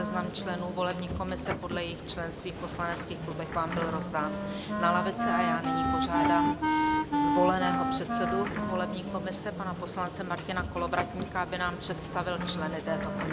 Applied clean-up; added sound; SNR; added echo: none; Wind instrument, woodwind instrument + Subway, metro, underground; -1 dB; none.